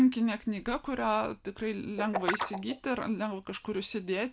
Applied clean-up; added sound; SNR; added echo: none; Guitar; 7 dB; none.